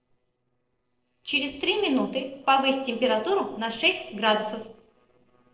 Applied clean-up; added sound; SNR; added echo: neural separator model SepFormer DNS4.